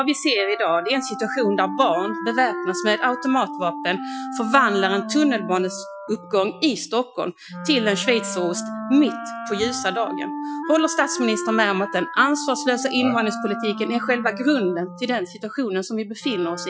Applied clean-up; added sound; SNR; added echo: classical method Wiener filter.